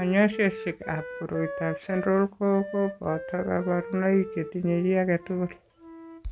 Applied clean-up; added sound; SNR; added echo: none; Wind instrument, woodwind instrument; 12 dB; none.